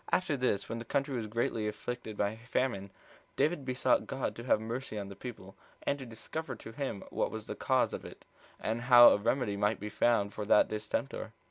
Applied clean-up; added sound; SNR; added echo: none; none; none; none.